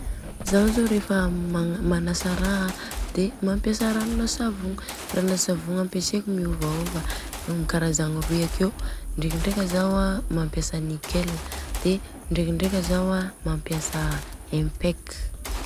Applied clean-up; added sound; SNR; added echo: none; Gunshot, gunfire; 15 dB; none.